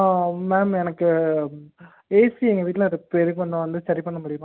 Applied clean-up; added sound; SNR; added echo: none; none; none; none.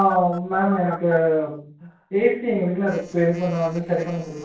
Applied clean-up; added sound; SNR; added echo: neural separator model SepFormer DNS4.